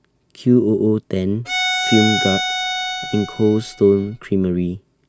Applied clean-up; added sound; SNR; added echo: none; Bowed string instrument; 5 dB; none.